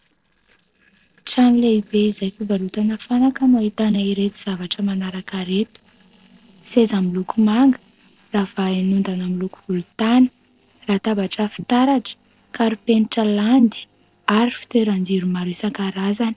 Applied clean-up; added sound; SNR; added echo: neural separator model SepFormer DNS4.